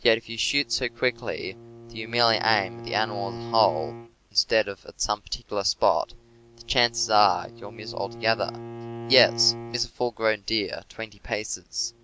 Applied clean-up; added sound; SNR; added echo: none; Bowed string instrument; 14 dB; none.